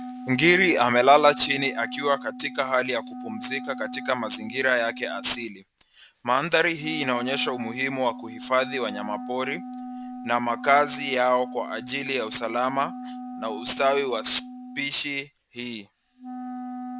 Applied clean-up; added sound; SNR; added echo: none; Wind instrument, woodwind instrument; 12 dB; none.